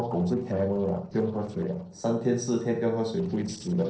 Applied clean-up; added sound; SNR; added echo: neural separator model SepFormer DNS4.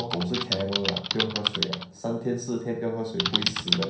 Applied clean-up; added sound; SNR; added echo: none; Typing; 1 dB; reverberation time 0.6 s.